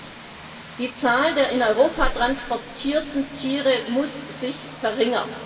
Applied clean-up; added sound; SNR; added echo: none; Vehicle; 16 dB; reverberation time 2.4 s.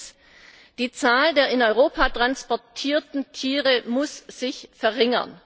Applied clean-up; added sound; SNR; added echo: none; none; none; none.